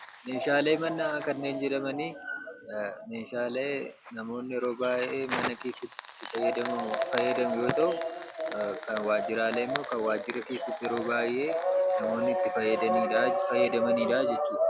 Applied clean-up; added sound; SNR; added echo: none; Fire; 12 dB; none.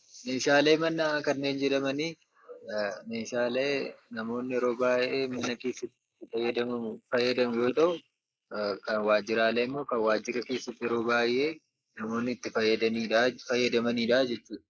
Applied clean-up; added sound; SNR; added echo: neural mask model Resemble Enhance denoiser.